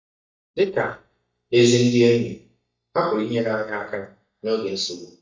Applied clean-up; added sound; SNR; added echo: neural mask model DeepFilterNet 3.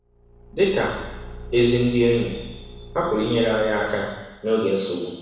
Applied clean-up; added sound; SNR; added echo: none; Engine / Car; 17 dB; reverberation time 1.0 s.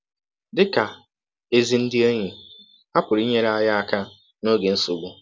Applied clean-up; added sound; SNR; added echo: none; none; none; none.